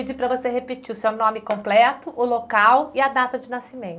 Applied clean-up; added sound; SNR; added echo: none; none; none; none.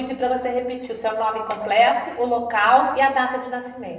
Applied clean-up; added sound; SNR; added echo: none; none; none; reverberation time 0.9 s.